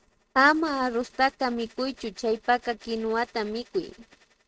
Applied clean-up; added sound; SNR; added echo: neural mask model RNNoise.